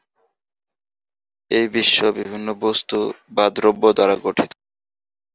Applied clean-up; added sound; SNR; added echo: none; none; none; none.